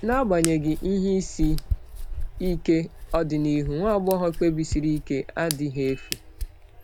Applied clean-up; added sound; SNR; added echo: none; Hands; 7 dB; none.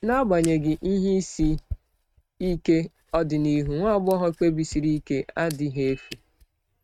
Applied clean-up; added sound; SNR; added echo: neural mask model RNNoise.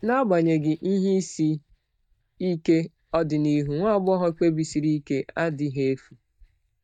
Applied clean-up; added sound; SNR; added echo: neural mask model DeepFilterNet 3.